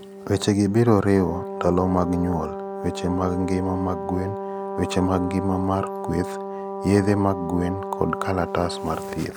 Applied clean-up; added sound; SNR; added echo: none; Brass instrument; 8 dB; none.